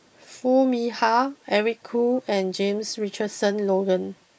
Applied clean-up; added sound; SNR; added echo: neural mask model Resemble Enhance denoiser.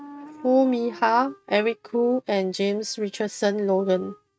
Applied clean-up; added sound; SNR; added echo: neural mask model RNNoise.